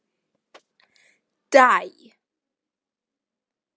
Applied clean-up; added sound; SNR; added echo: none; none; none; none.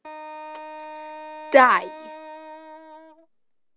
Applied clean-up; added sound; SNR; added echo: none; Wind instrument, woodwind instrument; 14 dB; none.